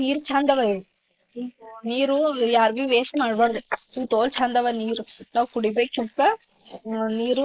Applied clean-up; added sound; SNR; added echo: neural mask model Resemble Enhance denoiser.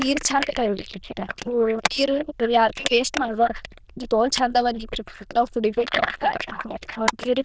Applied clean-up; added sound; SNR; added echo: neural diffusion model UNIVERSE++.